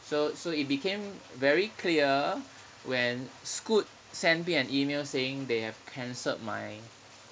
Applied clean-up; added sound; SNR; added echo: none; none; none; none.